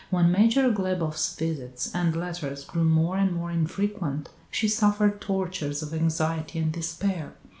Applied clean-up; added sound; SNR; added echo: none; none; none; reverberation time 0.4 s.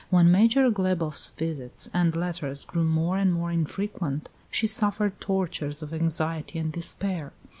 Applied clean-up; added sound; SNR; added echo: none; none; none; none.